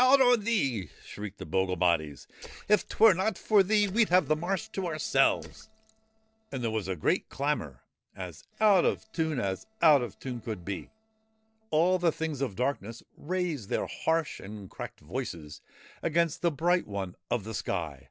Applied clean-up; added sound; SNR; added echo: neural separator model SepFormer DNS4.